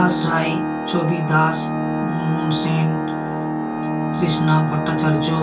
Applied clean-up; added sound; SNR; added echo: none; Organ; 1 dB; reverberation time 0.2 s.